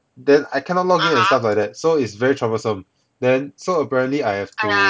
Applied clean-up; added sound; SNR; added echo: none; none; none; none.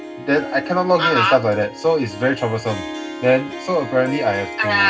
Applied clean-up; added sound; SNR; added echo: none; Harp; 12 dB; reverberation time 0.4 s.